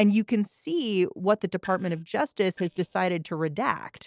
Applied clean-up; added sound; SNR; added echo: neural separator model SepFormer DNS4.